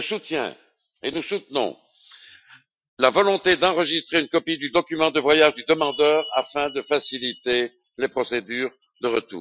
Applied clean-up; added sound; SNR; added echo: classical method Wiener filter.